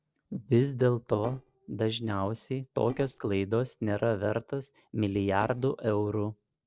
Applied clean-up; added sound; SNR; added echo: neural separator model SepFormer DNS4.